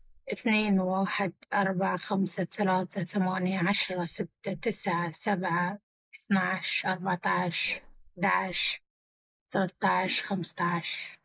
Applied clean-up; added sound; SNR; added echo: neural mask model Resemble Enhance denoiser.